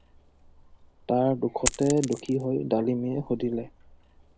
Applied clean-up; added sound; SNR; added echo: none; Coin (dropping); 11 dB; none.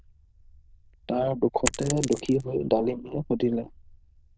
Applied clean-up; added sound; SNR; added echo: neural diffusion model UNIVERSE++.